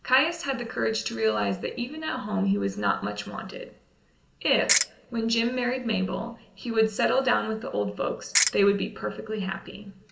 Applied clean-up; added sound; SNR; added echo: none; Ratchet, pawl; -3 dB; reverberation time 1.4 s.